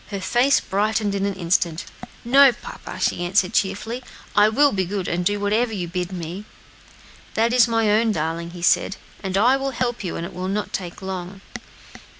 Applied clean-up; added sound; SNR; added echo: none; none; none; none.